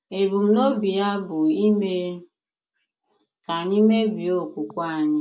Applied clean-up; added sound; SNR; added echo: none; none; none; none.